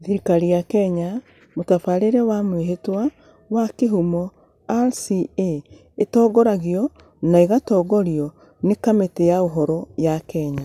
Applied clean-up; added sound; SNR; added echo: none; none; none; none.